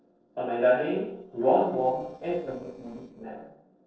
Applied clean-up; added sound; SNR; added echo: neural separator model SepFormer DNS4.